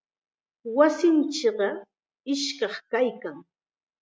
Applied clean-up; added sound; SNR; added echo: none; none; none; none.